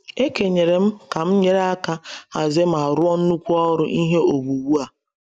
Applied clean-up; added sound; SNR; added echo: none; none; none; none.